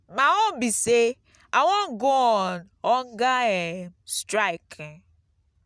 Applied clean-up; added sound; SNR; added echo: none; none; none; none.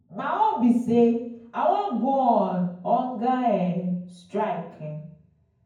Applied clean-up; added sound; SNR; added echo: none; none; none; reverberation time 0.9 s.